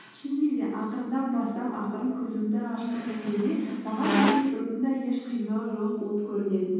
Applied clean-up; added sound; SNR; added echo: none; Squeak; 2 dB; reverberation time 1.3 s.